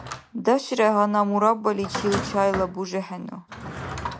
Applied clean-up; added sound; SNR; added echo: none; Drawer open or close; 11 dB; none.